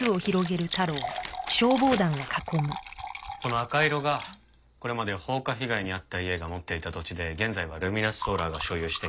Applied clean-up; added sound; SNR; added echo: none; Liquid; 10 dB; none.